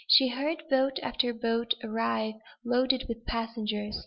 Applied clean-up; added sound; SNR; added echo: none; none; none; none.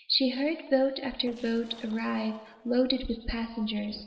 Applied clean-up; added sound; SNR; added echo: neural separator model SepFormer DNS4.